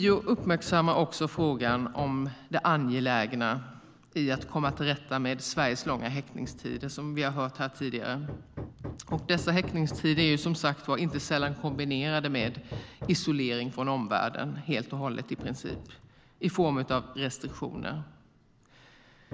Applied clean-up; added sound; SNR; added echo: none; Hammer; 15 dB; none.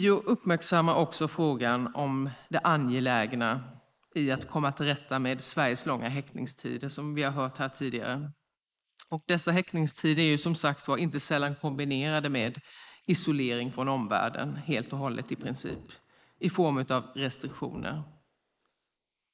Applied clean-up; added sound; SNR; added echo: neural mask model Resemble Enhance denoiser.